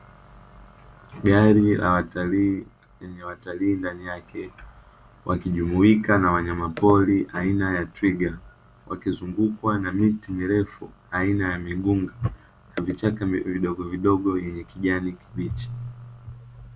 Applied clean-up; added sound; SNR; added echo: none; none; none; none.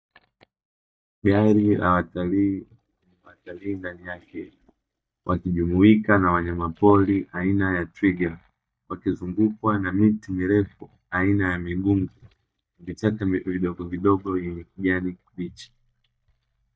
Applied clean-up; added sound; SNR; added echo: neural mask model DeepFilterNet 3.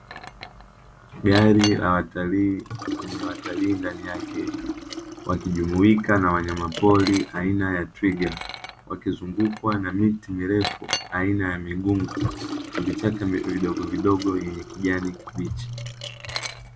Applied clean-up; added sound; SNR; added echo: none; Liquid; 11 dB; none.